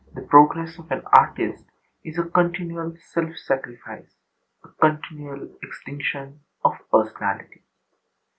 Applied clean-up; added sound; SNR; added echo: none; none; none; none.